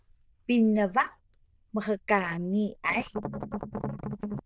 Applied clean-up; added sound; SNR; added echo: neural diffusion model UNIVERSE++.